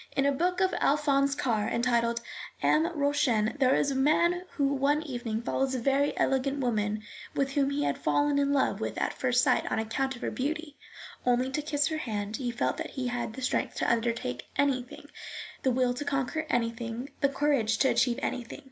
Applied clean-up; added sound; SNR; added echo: none; none; none; none.